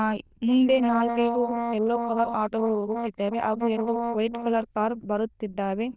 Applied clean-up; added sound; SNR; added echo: neural diffusion model UNIVERSE++.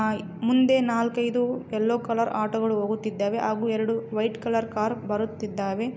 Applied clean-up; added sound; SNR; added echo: none; none; none; none.